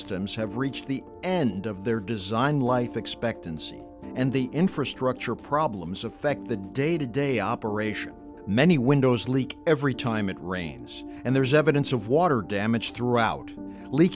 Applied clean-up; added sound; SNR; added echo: none; none; none; none.